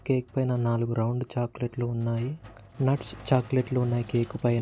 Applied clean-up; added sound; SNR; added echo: none; Sink (filling or washing); 20 dB; none.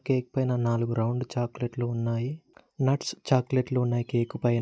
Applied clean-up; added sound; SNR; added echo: none; none; none; none.